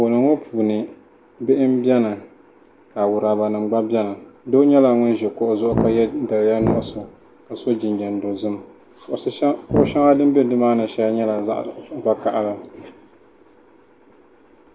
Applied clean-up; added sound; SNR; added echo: none; Brass instrument; 4 dB; none.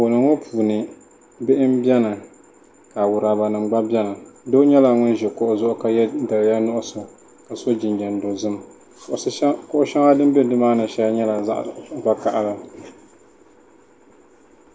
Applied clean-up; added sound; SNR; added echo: none; none; none; none.